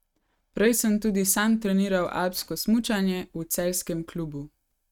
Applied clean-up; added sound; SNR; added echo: neural mask model RNNoise.